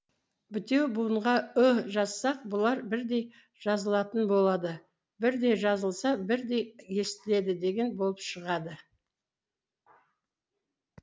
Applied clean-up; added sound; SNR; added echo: none; none; none; none.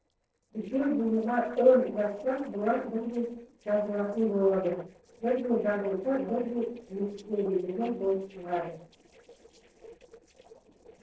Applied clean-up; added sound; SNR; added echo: neural separator model SepFormer DNS4.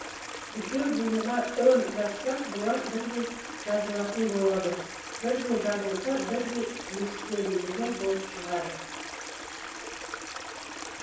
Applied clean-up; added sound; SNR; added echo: none; Stream; 8 dB; reverberation time 0.7 s.